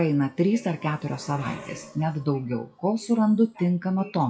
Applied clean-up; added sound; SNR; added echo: classical method WPE with log-MMSE.